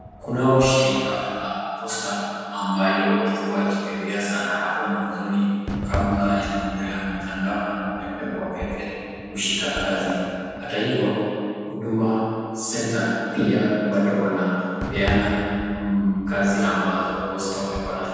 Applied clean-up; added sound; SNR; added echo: none; Fireworks; 13 dB; reverberation time 2.1 s.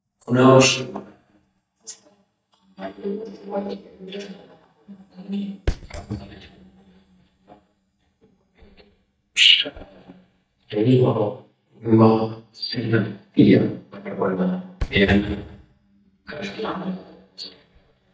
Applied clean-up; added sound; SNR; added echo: neural mask model DeepFilterNet 3.